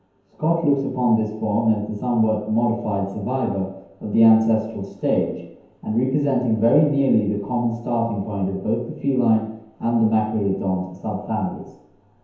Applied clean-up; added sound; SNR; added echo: none; none; none; reverberation time 0.9 s.